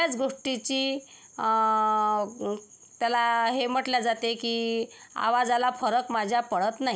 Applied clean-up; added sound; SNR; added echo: none; none; none; none.